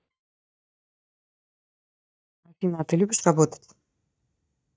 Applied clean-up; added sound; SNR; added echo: neural mask model DeepFilterNet 3.